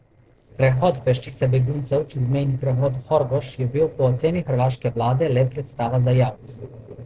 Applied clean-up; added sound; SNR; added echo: neural separator model SepFormer DNS4.